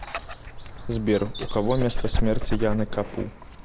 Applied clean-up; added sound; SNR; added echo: none; Dog; 1 dB; none.